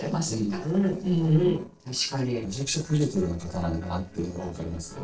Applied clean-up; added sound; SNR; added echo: neural separator model SepFormer DNS4.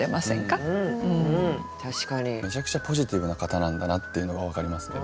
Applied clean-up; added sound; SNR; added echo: none; none; none; none.